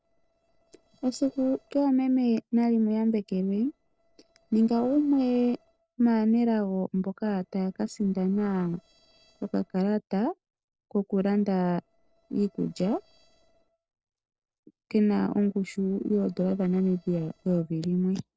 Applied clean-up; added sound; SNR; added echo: neural separator model SepFormer DNS4.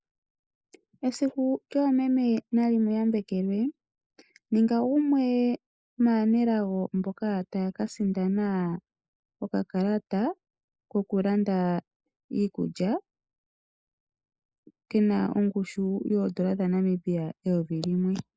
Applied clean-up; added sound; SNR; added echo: neural mask model Resemble Enhance denoiser.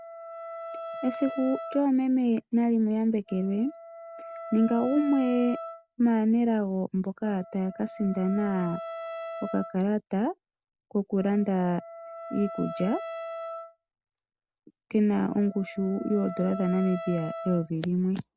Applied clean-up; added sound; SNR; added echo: none; Wind instrument, woodwind instrument; 13 dB; none.